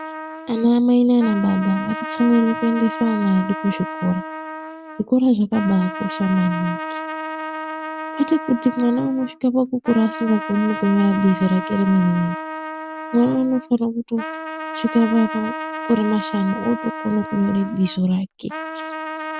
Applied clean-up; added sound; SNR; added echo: none; Trumpet; 10 dB; none.